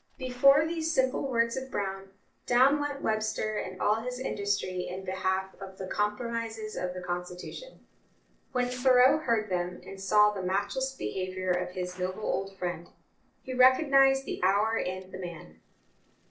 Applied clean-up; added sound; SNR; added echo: neural separator model SepFormer DNS4.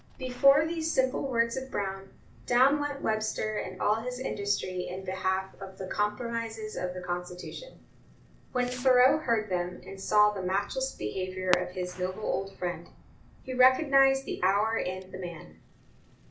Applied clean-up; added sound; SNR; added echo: none; Fireworks; 19 dB; reverberation time 0.2 s.